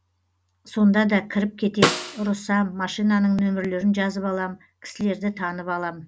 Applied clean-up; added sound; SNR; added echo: none; Snare drum; 4 dB; none.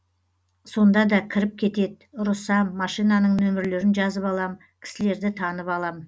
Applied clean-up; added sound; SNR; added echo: none; none; none; none.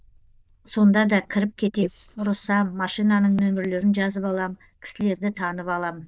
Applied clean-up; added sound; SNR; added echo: neural diffusion model UNIVERSE++.